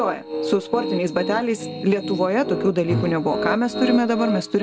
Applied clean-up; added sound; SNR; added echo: none; Piano; 6 dB; none.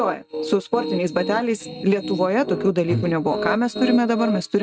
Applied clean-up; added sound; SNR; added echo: neural mask model RNNoise.